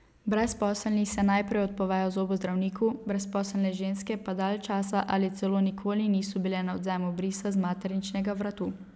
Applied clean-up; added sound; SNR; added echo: none; none; none; none.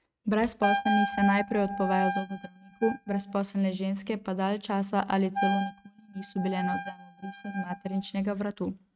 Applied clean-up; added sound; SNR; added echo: neural mask model RNNoise.